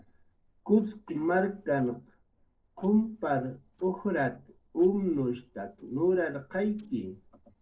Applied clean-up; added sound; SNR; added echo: neural separator model SepFormer DNS4.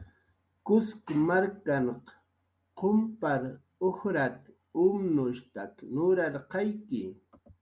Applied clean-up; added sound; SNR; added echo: none; none; none; none.